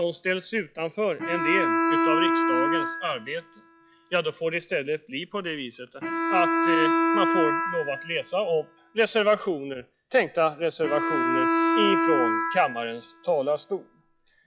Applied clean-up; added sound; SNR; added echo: classical method log-MMSE.